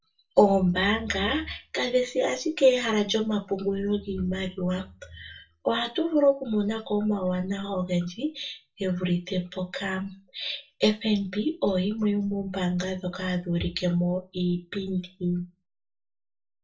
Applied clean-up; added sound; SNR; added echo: none; none; none; reverberation time 0.2 s.